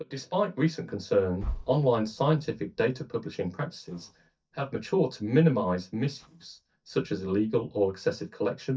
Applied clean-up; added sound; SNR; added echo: neural mask model DeepFilterNet 3.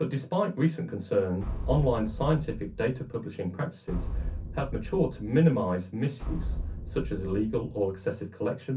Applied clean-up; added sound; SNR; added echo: none; Boom; 6 dB; reverberation time 0.3 s.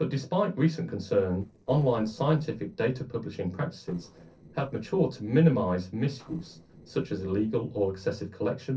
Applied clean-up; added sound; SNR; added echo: neural separator model SepFormer DNS4.